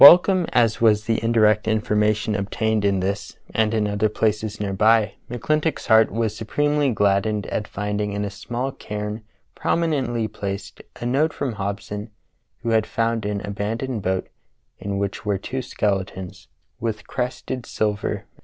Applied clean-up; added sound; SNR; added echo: none; none; none; none.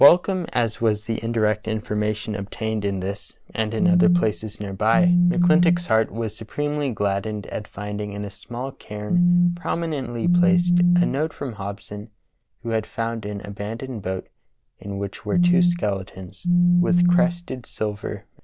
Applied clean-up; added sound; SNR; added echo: none; Telephone; -5 dB; none.